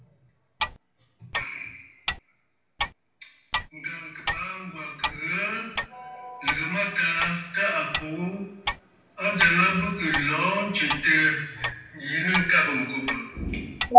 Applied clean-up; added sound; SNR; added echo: none; Clock; 9 dB; reverberation time 0.9 s.